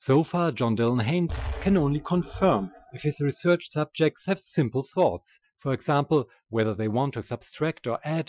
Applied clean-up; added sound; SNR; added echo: classical method Wiener filter.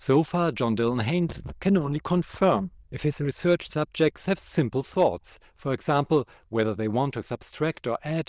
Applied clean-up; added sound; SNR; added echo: neural diffusion model UNIVERSE++.